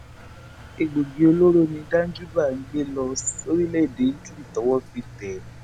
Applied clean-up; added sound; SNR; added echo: none; Engine; 19 dB; none.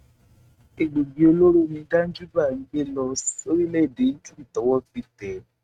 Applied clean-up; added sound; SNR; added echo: neural mask model RNNoise.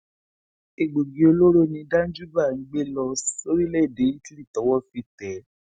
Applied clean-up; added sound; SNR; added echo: none; none; none; none.